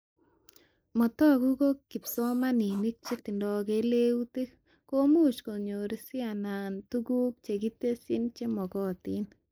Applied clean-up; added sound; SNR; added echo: neural mask model Resemble Enhance denoiser.